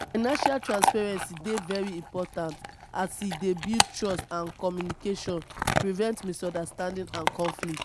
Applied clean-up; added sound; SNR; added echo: none; Chewing, mastication / Dog; 2 dB; none.